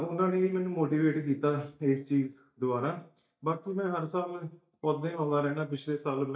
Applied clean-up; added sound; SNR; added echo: neural mask model DeepFilterNet 3.